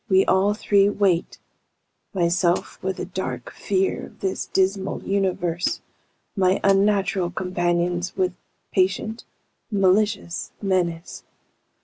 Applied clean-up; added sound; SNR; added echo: none; Hi-hat; 17 dB; none.